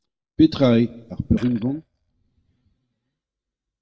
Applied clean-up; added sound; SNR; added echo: neural mask model DeepFilterNet 3.